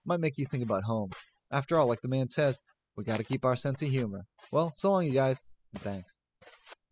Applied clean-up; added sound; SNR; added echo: classical method spectral subtraction.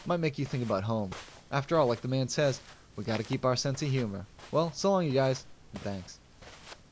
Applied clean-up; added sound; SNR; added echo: none; Walk, footsteps; 19 dB; none.